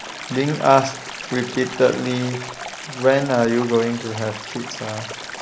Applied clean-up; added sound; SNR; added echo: none; Stream; 12 dB; none.